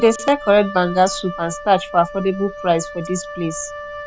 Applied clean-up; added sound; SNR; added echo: none; Wind instrument, woodwind instrument; 13 dB; none.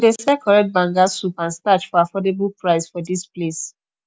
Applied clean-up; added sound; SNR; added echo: none; none; none; none.